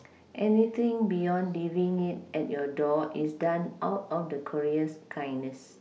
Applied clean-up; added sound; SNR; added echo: none; none; none; none.